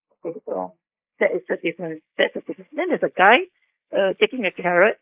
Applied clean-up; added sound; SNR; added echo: neural mask model Resemble Enhance denoiser.